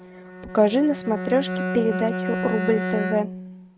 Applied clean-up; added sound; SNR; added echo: neural mask model RNNoise.